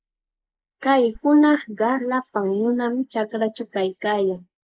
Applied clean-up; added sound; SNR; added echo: neural mask model Resemble Enhance denoiser.